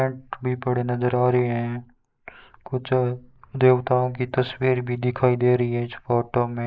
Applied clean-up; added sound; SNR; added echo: neural mask model Resemble Enhance denoiser.